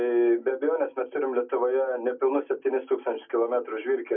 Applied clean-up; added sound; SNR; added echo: none; none; none; reverberation time 0.4 s.